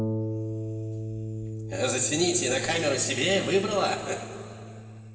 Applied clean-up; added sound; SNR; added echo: none; Harp; 6 dB; reverberation time 2.6 s.